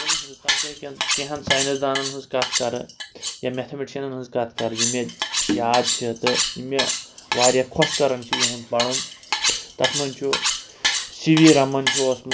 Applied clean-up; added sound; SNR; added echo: none; Cutlery, silverware; 2 dB; none.